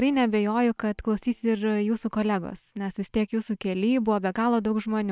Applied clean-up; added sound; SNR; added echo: neural separator model SepFormer WHAM!.